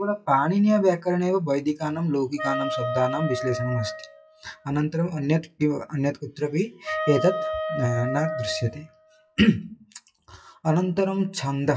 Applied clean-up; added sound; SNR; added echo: classical method WPE with log-MMSE.